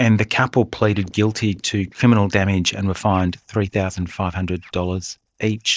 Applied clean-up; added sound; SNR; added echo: neural mask model DeepFilterNet 3.